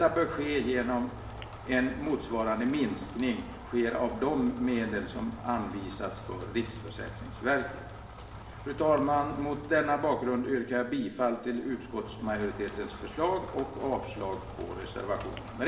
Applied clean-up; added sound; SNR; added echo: none; Rain; 12 dB; reverberation time 1.1 s.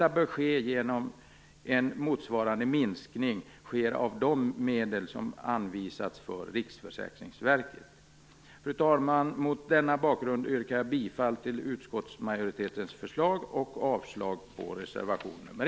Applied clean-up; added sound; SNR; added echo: none; none; none; none.